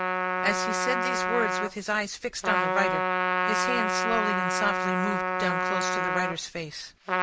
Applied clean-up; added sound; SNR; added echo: none; Trumpet; -4 dB; none.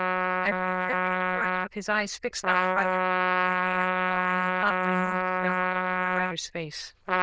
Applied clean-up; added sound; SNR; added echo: neural diffusion model UNIVERSE++.